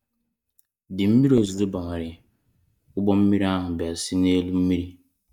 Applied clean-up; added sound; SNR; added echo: neural mask model DeepFilterNet 3.